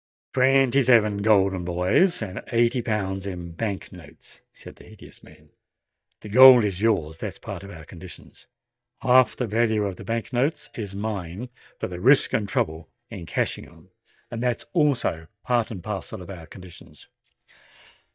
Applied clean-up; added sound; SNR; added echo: neural mask model DeepFilterNet 3.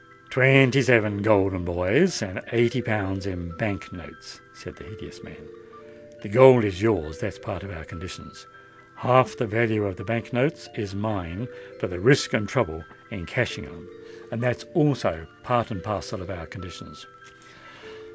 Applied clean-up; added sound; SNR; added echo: none; Piano; 19 dB; none.